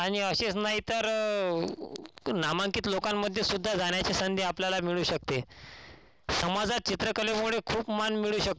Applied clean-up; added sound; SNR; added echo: none; none; none; none.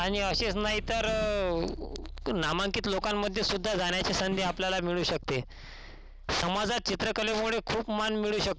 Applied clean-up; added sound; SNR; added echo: none; Keyboard (musical) + Snare drum; 12 dB; none.